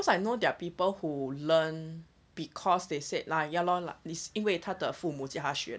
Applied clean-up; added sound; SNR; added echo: none; none; none; none.